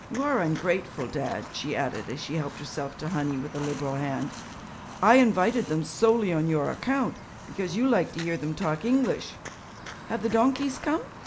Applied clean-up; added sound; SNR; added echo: none; Walk, footsteps; 15 dB; none.